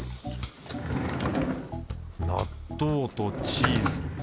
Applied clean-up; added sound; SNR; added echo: none; Drawer open or close / Wood; 1 dB; none.